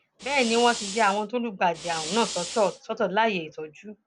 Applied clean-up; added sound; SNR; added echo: none; Fire; 10 dB; none.